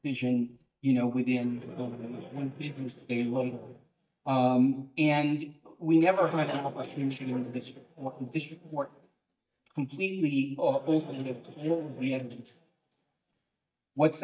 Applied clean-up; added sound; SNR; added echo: neural mask model DeepFilterNet 3.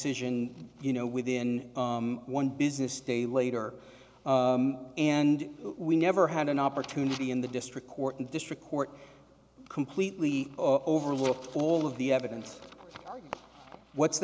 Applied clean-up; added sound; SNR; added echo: none; none; none; none.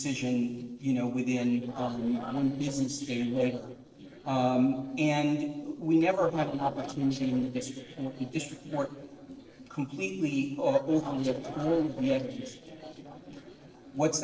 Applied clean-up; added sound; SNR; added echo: neural separator model SepFormer DNS4.